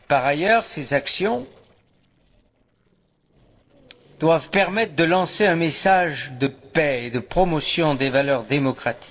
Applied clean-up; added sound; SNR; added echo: neural separator model SepFormer DNS4.